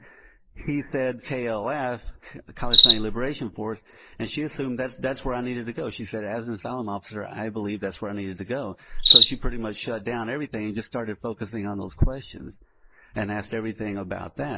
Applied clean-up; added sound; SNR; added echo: neural mask model Resemble Enhance denoiser.